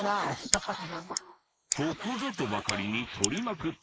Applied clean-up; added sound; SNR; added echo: neural mask model Resemble Enhance denoiser.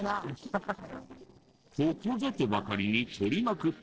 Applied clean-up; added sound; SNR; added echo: neural separator model SepFormer DNS4.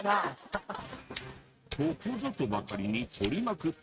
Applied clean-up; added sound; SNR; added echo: neural mask model RNNoise.